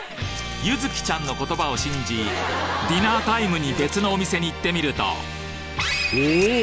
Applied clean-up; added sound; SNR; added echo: none; Liquid; 20 dB; none.